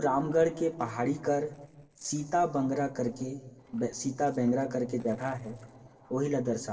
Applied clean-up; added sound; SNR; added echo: neural separator model SepFormer DNS4.